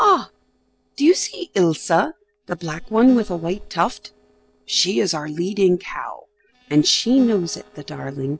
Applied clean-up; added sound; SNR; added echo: neural separator model SepFormer DNS4.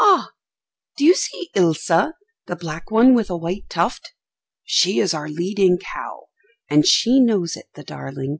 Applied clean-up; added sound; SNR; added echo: none; none; none; none.